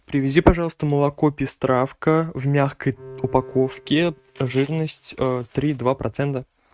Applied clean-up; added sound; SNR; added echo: neural mask model RNNoise.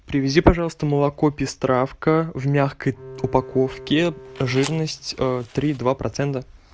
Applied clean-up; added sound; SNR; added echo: none; Bowed string instrument + Fire; 17 dB; none.